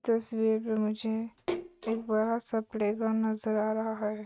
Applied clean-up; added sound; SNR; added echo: neural mask model RNNoise.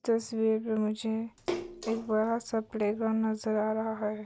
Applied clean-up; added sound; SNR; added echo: none; Splash, splatter; 11 dB; none.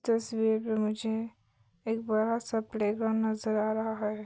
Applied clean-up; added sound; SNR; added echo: none; none; none; none.